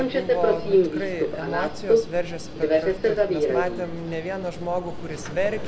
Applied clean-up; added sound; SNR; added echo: none; Subway, metro, underground; -4 dB; none.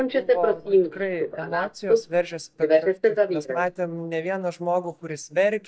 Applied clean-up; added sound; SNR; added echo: neural mask model DeepFilterNet 3.